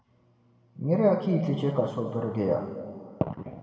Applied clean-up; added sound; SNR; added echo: none; none; none; reverberation time 2.0 s.